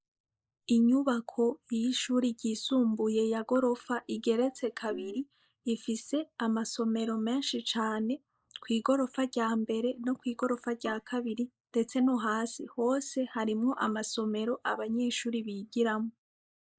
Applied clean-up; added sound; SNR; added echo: neural mask model Resemble Enhance denoiser.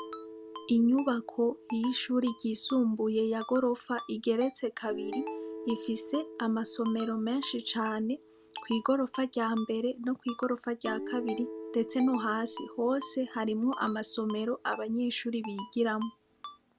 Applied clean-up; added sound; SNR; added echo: none; Ringtone + Guitar; 13 dB; none.